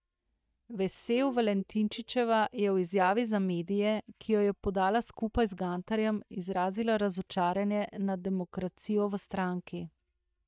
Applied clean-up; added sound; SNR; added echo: neural mask model DeepFilterNet 3.